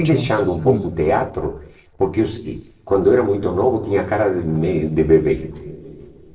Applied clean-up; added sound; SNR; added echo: neural separator model SepFormer DNS4.